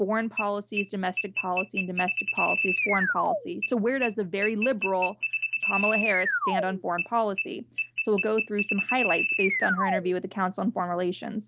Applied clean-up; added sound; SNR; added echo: none; Alarm; 1 dB; none.